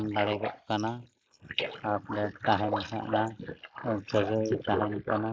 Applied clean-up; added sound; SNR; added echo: neural mask model Resemble Enhance denoiser.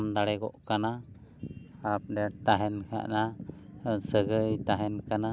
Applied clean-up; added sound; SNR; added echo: none; none; none; none.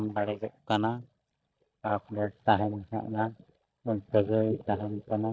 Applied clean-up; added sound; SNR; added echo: neural mask model DeepFilterNet 3.